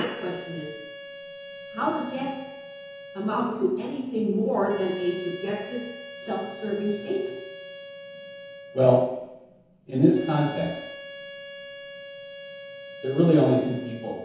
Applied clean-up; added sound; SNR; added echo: none; Wind instrument, woodwind instrument; 14 dB; reverberation time 1.0 s.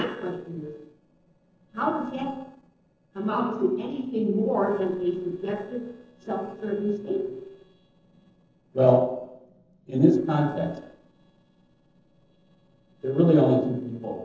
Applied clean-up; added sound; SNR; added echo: neural separator model SepFormer DNS4.